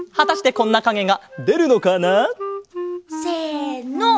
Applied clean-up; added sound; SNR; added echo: none; Wind instrument, woodwind instrument; 10 dB; none.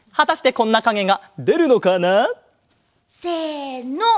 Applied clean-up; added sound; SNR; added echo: none; none; none; none.